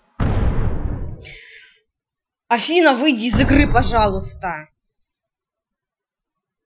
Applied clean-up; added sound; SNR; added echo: classical method Wiener filter.